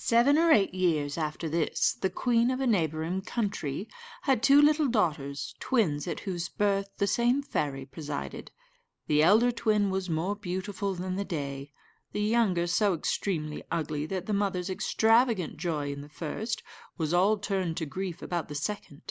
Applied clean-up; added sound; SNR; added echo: none; none; none; none.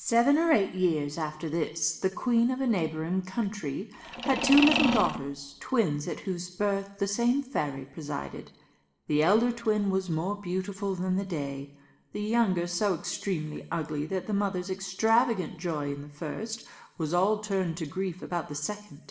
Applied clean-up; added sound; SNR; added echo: none; Mechanisms; 2 dB; reverberation time 0.8 s.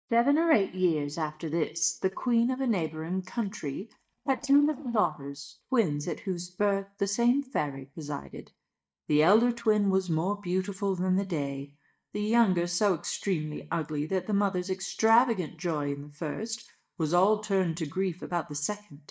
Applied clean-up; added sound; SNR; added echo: neural mask model DeepFilterNet 3.